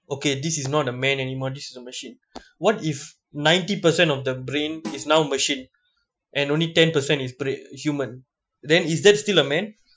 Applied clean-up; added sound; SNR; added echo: classical method Wiener filter.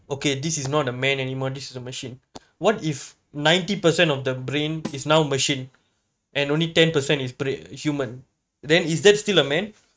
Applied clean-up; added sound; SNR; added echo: neural mask model RNNoise.